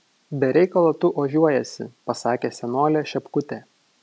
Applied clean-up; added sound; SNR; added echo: none; none; none; none.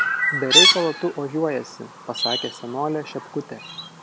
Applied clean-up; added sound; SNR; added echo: none; Chirp, tweet; -4 dB; none.